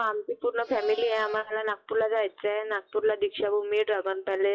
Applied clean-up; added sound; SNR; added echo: classical method WPE with log-MMSE.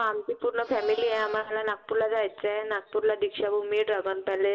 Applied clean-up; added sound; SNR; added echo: none; Livestock, farm animals, working animals; 17 dB; reverberation time 0.3 s.